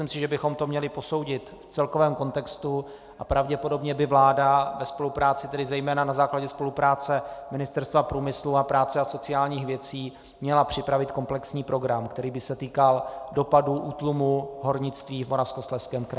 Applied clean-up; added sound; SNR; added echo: none; none; none; none.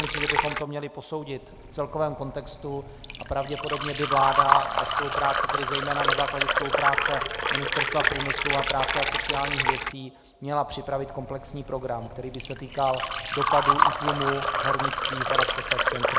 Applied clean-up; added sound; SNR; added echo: none; Liquid; -3 dB; none.